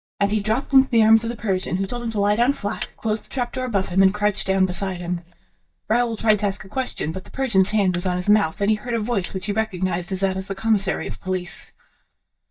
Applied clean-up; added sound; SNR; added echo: neural mask model DeepFilterNet 3.